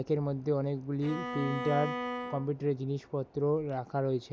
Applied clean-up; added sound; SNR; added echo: none; Bowed string instrument; 5 dB; none.